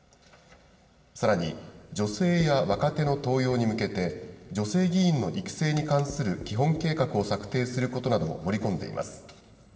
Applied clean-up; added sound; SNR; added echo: none; Writing; 19 dB; reverberation time 1.9 s.